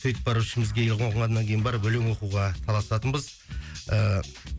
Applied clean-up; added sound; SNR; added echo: none; none; none; none.